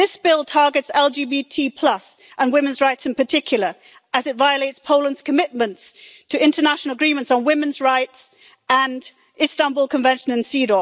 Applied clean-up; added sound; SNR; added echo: none; none; none; none.